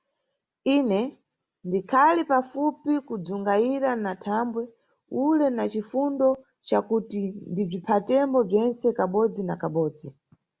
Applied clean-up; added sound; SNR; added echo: none; none; none; none.